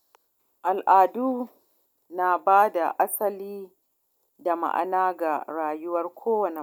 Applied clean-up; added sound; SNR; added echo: none; none; none; none.